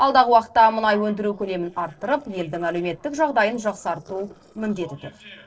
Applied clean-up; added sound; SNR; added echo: neural separator model SepFormer DNS4.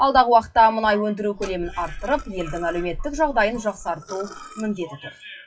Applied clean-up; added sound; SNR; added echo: classical method WPE with log-MMSE.